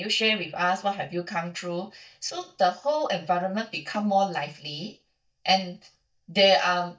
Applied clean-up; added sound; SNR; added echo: neural mask model DeepFilterNet 3.